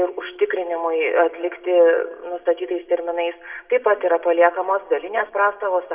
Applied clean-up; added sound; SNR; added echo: none; none; none; reverberation time 1.1 s.